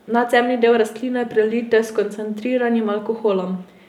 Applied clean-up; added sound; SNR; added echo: none; none; none; none.